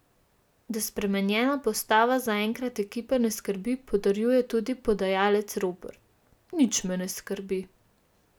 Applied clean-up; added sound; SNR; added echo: none; none; none; none.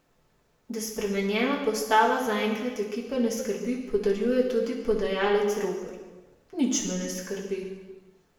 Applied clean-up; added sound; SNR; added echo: none; none; none; reverberation time 1.2 s.